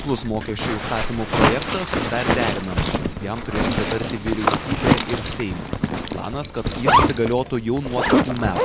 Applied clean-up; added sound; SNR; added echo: none; Zipper (clothing); -4 dB; none.